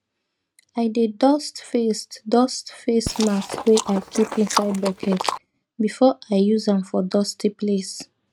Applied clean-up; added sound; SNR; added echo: neural mask model RNNoise.